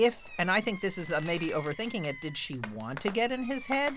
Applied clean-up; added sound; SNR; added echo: none; Fireworks; 14 dB; none.